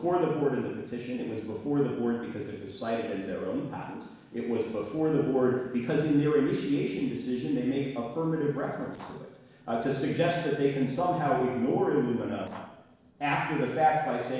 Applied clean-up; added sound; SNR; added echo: neural separator model SepFormer DNS4.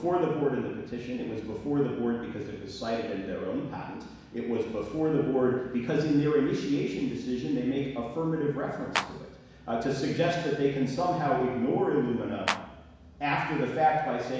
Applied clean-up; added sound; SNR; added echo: none; Clapping; 5 dB; reverberation time 1.1 s.